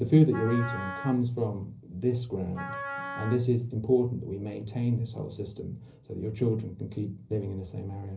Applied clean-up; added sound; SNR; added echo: none; Wind instrument, woodwind instrument; 10 dB; reverberation time 0.5 s.